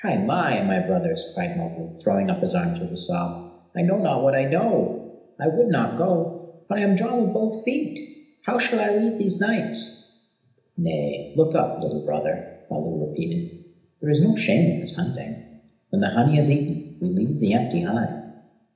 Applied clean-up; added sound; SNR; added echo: none; none; none; reverberation time 0.8 s.